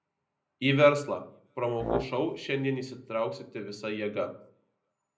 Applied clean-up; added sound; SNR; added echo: none; Brass instrument; 5 dB; reverberation time 0.5 s.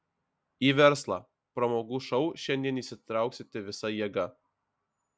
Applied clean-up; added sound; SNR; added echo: none; none; none; none.